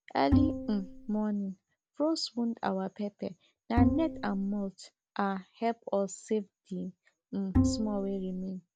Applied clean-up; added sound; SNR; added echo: none; Bowed string instrument; -3 dB; none.